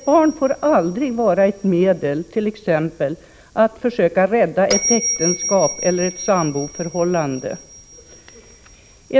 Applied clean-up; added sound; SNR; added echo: none; Bell; 11 dB; none.